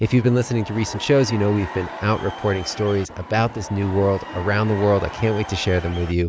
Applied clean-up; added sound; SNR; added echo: none; Crowd / Cheering; 13 dB; none.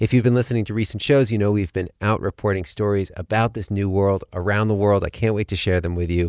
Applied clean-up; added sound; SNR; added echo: none; none; none; none.